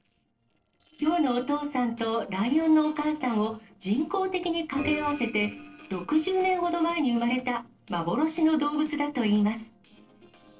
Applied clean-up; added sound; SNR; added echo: neural separator model SepFormer DNS4.